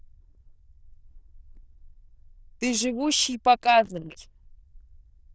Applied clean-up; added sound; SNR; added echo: neural diffusion model UNIVERSE++.